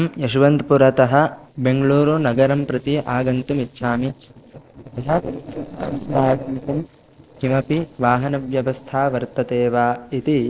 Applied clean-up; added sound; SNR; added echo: neural separator model SepFormer DNS4.